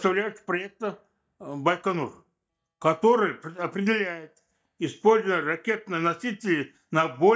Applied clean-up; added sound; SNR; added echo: neural mask model DeepFilterNet 3.